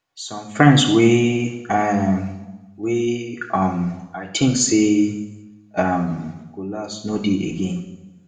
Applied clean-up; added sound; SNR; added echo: none; none; none; reverberation time 0.8 s.